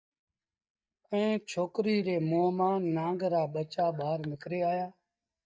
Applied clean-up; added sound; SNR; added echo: neural mask model DeepFilterNet 3.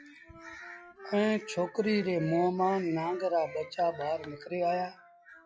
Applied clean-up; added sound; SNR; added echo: classical method log-MMSE.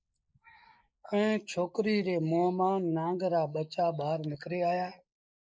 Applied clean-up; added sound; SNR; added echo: neural mask model Resemble Enhance denoiser.